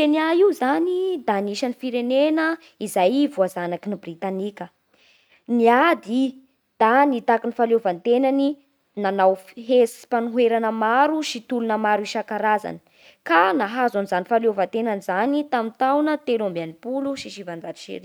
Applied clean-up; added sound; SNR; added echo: none; none; none; none.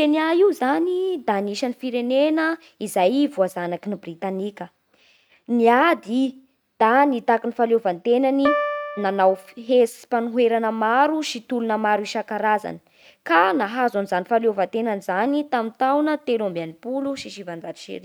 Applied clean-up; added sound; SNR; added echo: none; Piano; 6 dB; none.